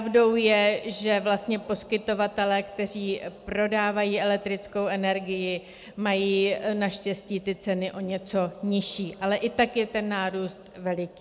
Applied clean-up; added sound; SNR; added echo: none; none; none; none.